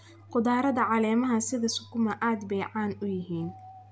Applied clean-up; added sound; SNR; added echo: none; none; none; none.